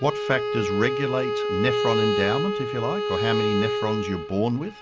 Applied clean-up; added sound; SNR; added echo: none; Bowed string instrument; 0 dB; none.